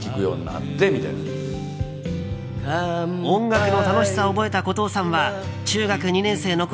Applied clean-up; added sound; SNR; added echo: none; none; none; none.